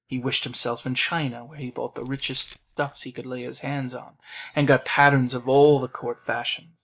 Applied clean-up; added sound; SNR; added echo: neural mask model DeepFilterNet 3.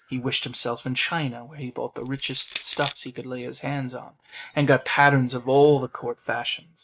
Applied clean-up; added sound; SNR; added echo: neural mask model RNNoise.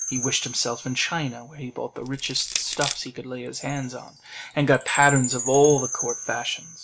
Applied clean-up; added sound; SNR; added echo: none; Chime + Crushing; 8 dB; none.